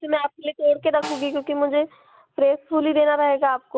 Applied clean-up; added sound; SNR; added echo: none; Snare drum; 19 dB; none.